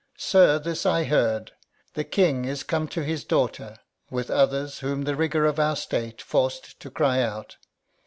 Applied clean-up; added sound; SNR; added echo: none; none; none; none.